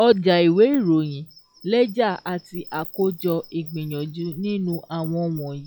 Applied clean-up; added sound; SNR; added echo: classical method log-MMSE.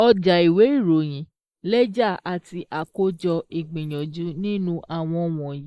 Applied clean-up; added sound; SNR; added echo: neural mask model Resemble Enhance denoiser.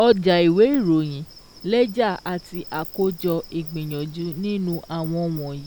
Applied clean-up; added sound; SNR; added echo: none; Insect; 19 dB; none.